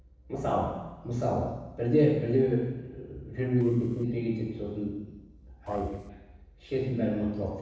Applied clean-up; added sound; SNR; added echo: neural separator model SepFormer DNS4.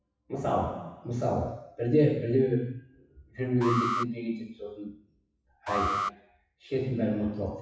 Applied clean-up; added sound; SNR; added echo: classical method WPE with log-MMSE.